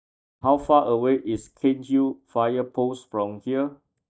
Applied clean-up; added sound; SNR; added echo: neural mask model DeepFilterNet 3.